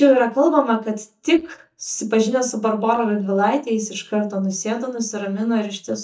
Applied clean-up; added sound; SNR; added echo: neural mask model DeepFilterNet 3.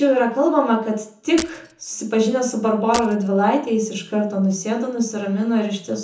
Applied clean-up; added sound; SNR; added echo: none; Shatter; 15 dB; reverberation time 0.6 s.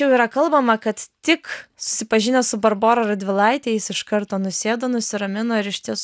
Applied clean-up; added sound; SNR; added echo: none; none; none; none.